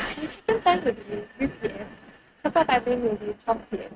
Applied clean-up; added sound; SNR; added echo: neural mask model RNNoise.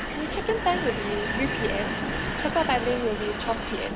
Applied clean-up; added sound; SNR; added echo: none; Vehicle; 1 dB; none.